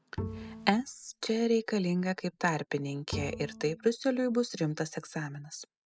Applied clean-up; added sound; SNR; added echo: classical method spectral subtraction.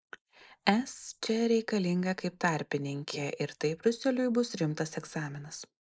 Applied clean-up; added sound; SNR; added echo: neural mask model Resemble Enhance denoiser.